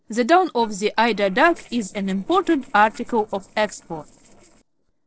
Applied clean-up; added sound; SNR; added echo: neural separator model SepFormer DNS4.